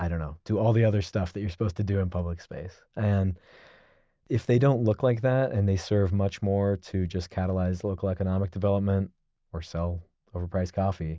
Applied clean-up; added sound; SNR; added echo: none; none; none; none.